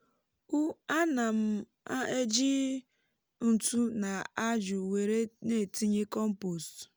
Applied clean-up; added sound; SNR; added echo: none; none; none; none.